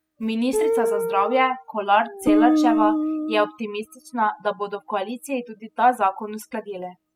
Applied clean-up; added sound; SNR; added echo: classical method spectral subtraction.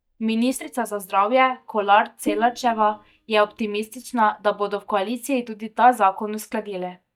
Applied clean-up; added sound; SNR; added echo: neural mask model DeepFilterNet 3.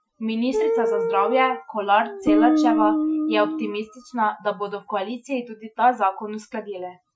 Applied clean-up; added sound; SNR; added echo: classical method Wiener filter.